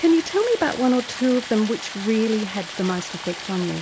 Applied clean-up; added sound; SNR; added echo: none; Stream; 12 dB; none.